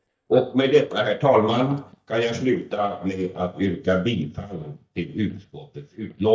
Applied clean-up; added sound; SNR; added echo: neural mask model DeepFilterNet 3.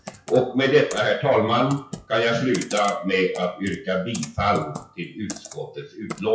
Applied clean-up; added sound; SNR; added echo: classical method WPE with log-MMSE.